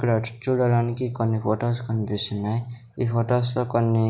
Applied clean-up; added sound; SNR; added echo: none; none; none; none.